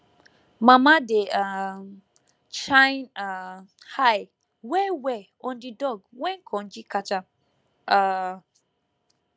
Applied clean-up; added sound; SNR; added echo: none; none; none; none.